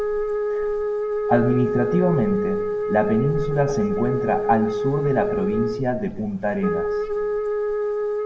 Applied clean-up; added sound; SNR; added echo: none; Wind instrument, woodwind instrument; 1 dB; reverberation time 0.9 s.